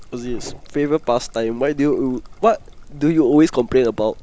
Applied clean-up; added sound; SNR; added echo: none; Trickle, dribble; 16 dB; none.